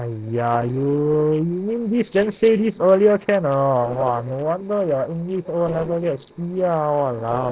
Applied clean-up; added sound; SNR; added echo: neural separator model SepFormer DNS4.